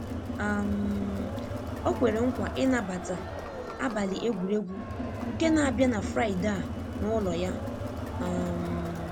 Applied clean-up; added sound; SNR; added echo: none; Crowd; 4 dB; none.